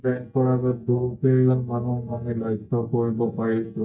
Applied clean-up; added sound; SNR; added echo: neural mask model DeepFilterNet 3.